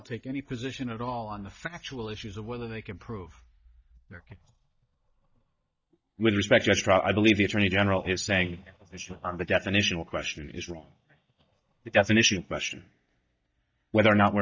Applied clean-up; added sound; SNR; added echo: neural mask model DeepFilterNet 3.